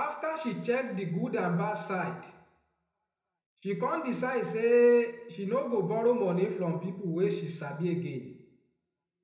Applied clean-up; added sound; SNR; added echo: none; none; none; reverberation time 0.8 s.